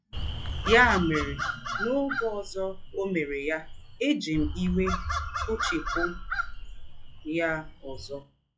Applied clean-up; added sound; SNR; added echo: classical method log-MMSE.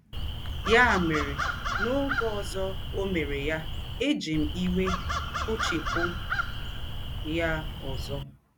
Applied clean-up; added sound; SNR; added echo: none; Crow; 1 dB; none.